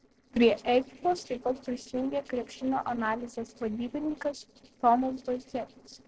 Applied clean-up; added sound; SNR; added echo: neural separator model SepFormer DNS4.